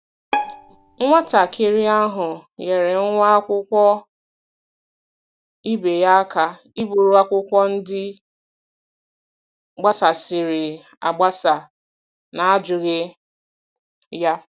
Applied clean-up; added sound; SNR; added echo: none; Bowed string instrument; 9 dB; none.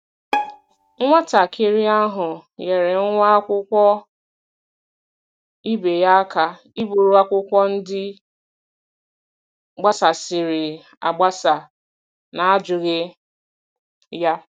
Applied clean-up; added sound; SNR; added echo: neural mask model RNNoise.